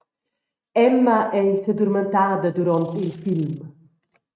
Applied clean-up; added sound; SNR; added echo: neural mask model RNNoise.